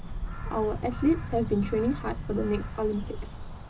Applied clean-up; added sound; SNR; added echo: none; Bird vocalization, bird call, bird song; 5 dB; reverberation time 0.2 s.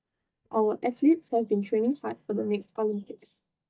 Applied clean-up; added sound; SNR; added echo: neural mask model DeepFilterNet 3.